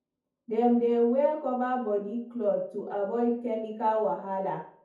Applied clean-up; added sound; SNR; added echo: none; none; none; reverberation time 0.6 s.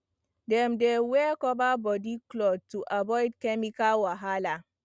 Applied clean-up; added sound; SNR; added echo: none; none; none; none.